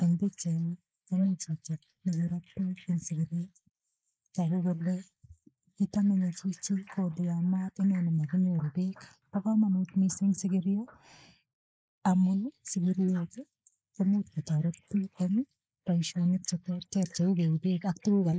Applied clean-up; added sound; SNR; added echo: neural mask model Resemble Enhance denoiser.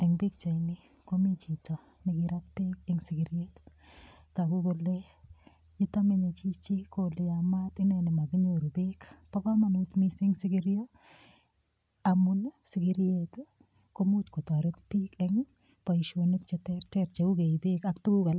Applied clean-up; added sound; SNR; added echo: none; none; none; none.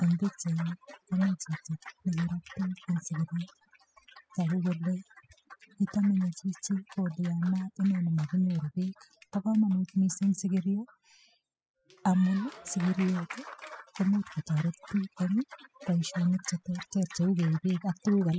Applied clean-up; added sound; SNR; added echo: classical method spectral subtraction.